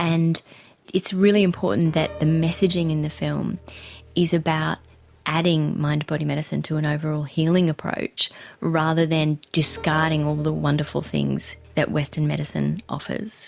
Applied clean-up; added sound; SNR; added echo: none; Piano; 19 dB; none.